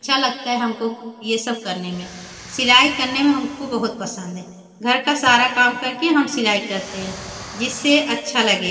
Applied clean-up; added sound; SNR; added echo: none; Explosion; 18 dB; reverberation time 1.9 s.